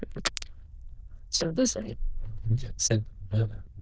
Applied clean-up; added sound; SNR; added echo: neural diffusion model UNIVERSE++.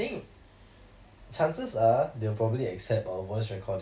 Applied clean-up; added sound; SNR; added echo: none; none; none; none.